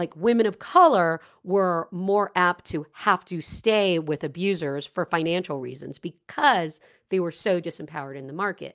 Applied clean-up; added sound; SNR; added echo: none; none; none; none.